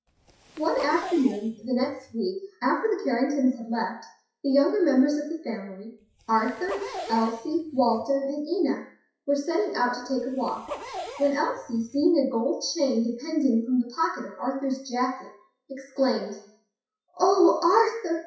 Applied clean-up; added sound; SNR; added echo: classical method WPE with log-MMSE.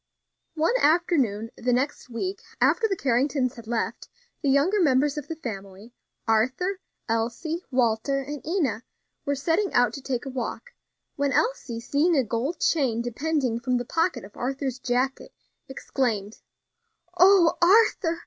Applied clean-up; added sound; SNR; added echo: none; none; none; none.